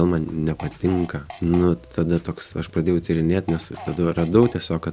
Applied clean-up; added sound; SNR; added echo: none; Fart; 19 dB; none.